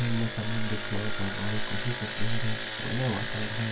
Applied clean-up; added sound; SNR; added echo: none; Engine; 4 dB; reverberation time 0.1 s.